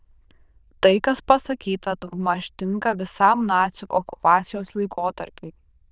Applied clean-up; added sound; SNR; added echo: neural diffusion model UNIVERSE++.